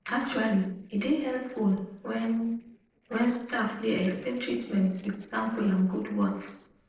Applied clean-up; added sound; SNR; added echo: neural separator model SepFormer DNS4.